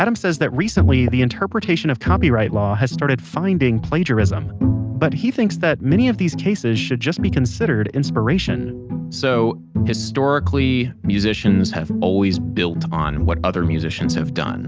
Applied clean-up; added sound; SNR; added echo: none; none; none; none.